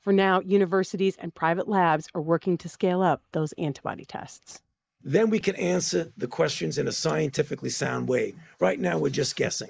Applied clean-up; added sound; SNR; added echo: neural mask model Resemble Enhance denoiser.